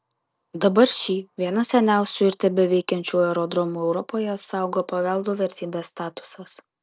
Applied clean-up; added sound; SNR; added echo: none; none; none; none.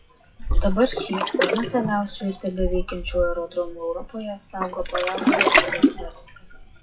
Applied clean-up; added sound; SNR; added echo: classical method WPE with log-MMSE.